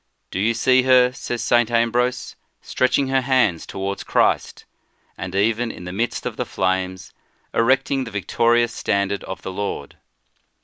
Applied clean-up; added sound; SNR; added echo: none; none; none; none.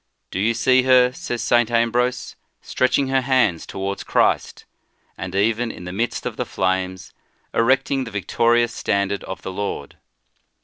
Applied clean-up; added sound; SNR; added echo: neural separator model SepFormer DNS4.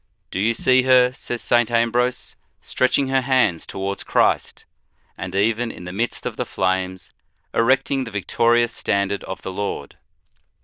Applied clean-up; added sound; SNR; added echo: neural diffusion model UNIVERSE++.